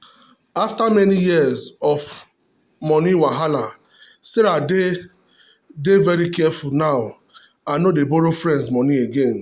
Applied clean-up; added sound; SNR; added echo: none; none; none; none.